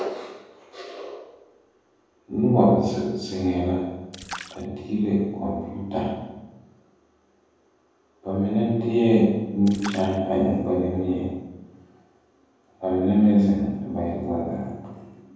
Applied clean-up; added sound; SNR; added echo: none; Splash, splatter; 18 dB; reverberation time 1.3 s.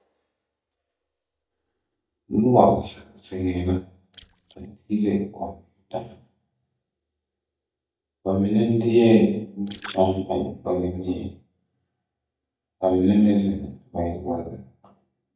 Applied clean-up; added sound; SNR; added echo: neural mask model DeepFilterNet 3.